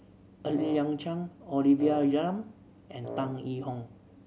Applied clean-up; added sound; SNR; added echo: none; Wind instrument, woodwind instrument; 12 dB; none.